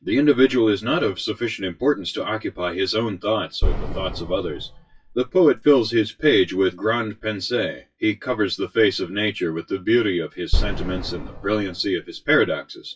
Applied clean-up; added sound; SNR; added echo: classical method WPE with log-MMSE.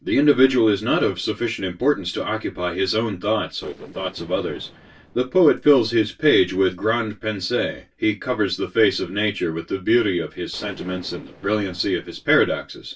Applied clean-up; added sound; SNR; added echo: neural separator model SepFormer DNS4.